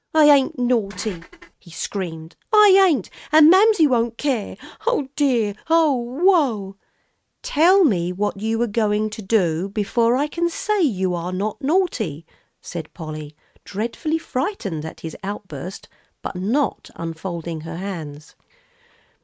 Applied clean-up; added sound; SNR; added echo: neural mask model RNNoise.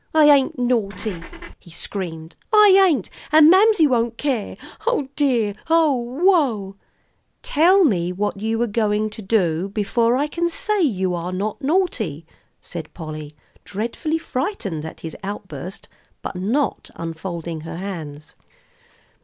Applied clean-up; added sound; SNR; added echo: none; Engine / Car; 13 dB; none.